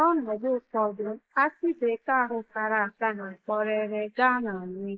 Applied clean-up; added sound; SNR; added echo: neural mask model Resemble Enhance denoiser.